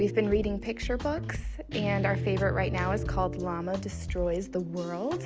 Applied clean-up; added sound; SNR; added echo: none; Guitar; 6 dB; none.